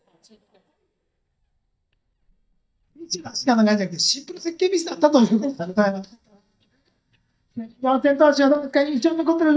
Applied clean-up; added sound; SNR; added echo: neural mask model DeepFilterNet 3.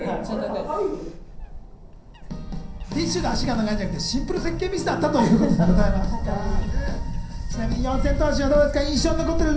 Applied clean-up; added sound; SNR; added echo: none; Wind / Bird; 3 dB; reverberation time 0.6 s.